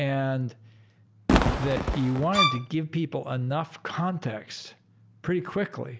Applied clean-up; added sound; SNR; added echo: none; Fireworks + Bowed string instrument; -4 dB; none.